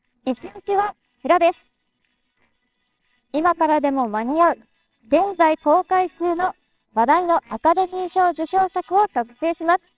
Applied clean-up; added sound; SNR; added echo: neural separator model SepFormer WHAMR!.